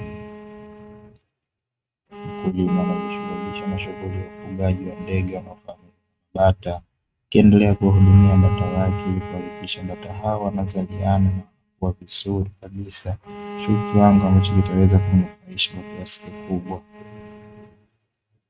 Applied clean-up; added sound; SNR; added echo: neural mask model RNNoise.